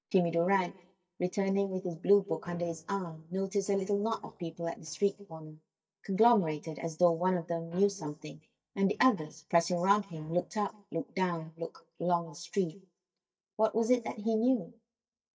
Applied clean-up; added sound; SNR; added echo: neural mask model DeepFilterNet 3.